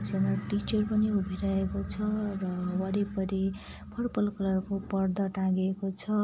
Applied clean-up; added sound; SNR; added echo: none; none; none; none.